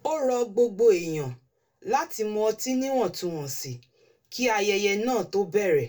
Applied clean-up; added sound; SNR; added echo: none; none; none; reverberation time 0.2 s.